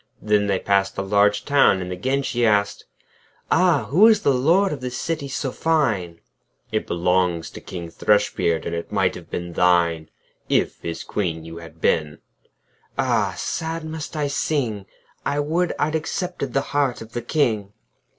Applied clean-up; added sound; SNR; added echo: none; none; none; none.